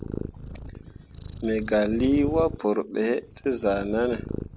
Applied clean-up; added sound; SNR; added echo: none; Purr; 10 dB; none.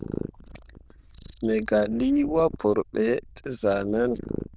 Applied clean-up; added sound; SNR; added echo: neural diffusion model UNIVERSE++.